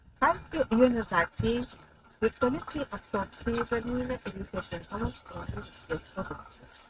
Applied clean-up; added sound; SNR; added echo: neural mask model RNNoise.